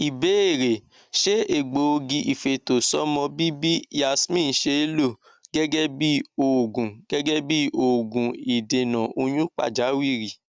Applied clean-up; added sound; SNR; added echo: none; none; none; none.